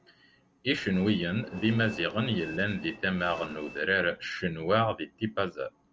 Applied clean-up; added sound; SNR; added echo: none; Train; 14 dB; none.